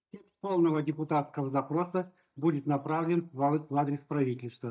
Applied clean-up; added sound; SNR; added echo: neural mask model DeepFilterNet 3.